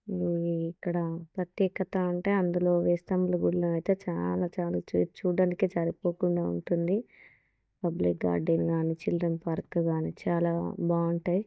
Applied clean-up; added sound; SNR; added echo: neural mask model DeepFilterNet 3.